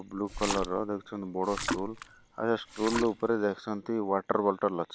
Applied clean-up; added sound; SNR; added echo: none; Splash, splatter; 8 dB; none.